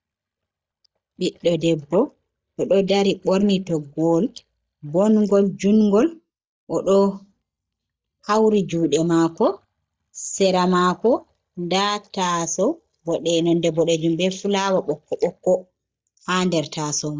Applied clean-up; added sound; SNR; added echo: neural mask model DeepFilterNet 3.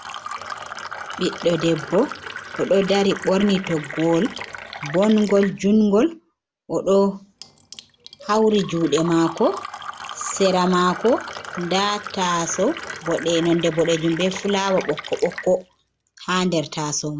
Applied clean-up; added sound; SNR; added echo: none; Fill (with liquid); 13 dB; none.